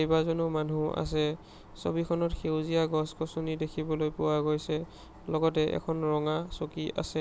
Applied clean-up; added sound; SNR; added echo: none; none; none; none.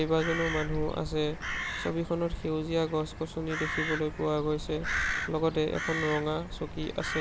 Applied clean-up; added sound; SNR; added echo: none; Crow; 5 dB; none.